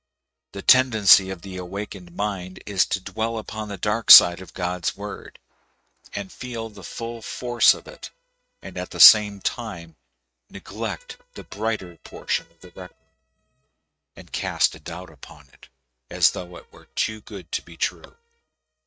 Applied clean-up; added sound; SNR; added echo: neural mask model RNNoise.